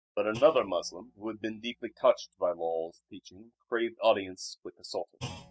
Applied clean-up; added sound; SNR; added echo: neural mask model DeepFilterNet 3.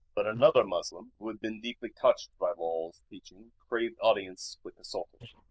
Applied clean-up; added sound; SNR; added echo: neural diffusion model UNIVERSE++.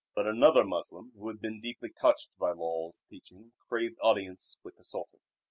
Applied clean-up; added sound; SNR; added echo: none; none; none; none.